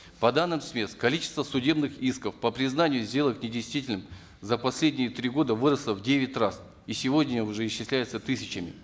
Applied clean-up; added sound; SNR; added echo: none; none; none; none.